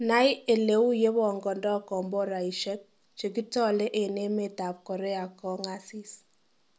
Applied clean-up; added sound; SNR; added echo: none; none; none; none.